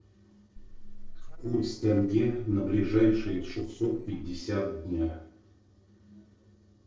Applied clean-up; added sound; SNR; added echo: neural separator model SepFormer DNS4.